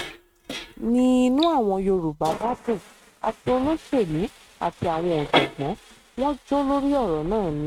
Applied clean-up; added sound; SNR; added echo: neural mask model RNNoise.